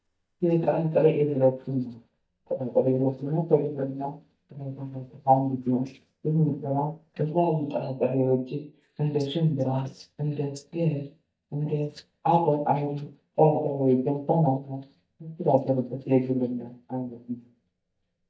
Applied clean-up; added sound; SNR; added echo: neural mask model DeepFilterNet 3.